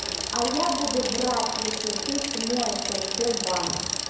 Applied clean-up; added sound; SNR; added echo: none; Bicycle; 1 dB; reverberation time 1.0 s.